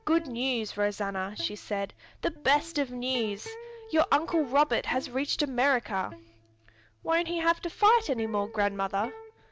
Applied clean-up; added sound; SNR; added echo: none; Electric guitar; 18 dB; none.